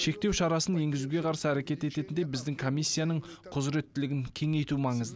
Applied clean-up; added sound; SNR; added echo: none; none; none; none.